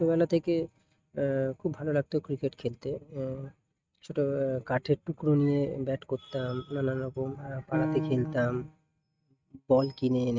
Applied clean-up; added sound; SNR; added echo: neural mask model RNNoise.